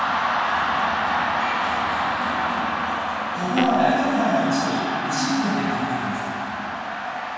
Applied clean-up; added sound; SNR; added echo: none; Fart; 11 dB; reverberation time 2.1 s.